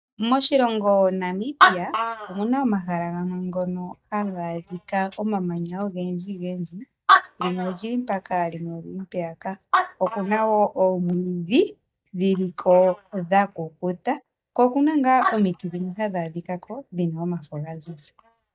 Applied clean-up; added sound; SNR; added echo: neural mask model DeepFilterNet 3.